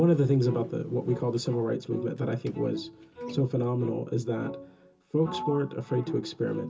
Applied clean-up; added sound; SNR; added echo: none; Sliding door; 19 dB; reverberation time 0.2 s.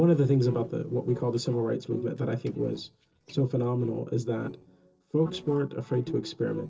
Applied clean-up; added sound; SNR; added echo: neural separator model SepFormer DNS4.